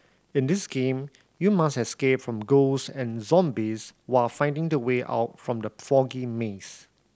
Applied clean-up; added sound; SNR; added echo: none; none; none; none.